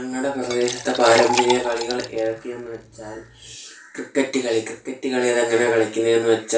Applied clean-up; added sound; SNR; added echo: none; Liquid; 6 dB; reverberation time 0.3 s.